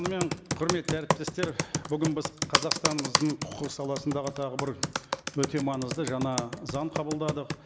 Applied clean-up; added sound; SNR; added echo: none; Computer keyboard; 0 dB; none.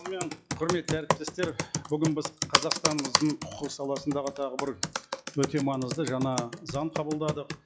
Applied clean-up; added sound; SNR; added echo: classical method log-MMSE.